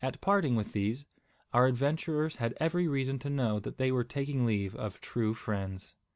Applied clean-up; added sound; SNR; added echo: none; none; none; none.